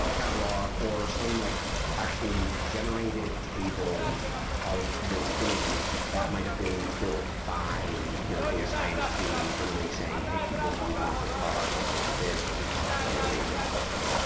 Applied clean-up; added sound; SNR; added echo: none; Ocean / Boat, Water vehicle; -4 dB; none.